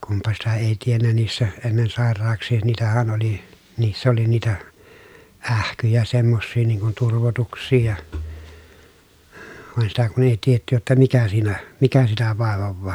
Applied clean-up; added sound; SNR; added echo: none; none; none; none.